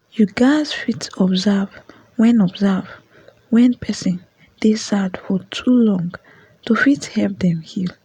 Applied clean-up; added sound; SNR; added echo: none; none; none; none.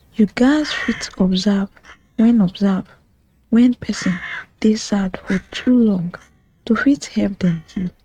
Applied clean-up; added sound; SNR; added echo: neural mask model RNNoise.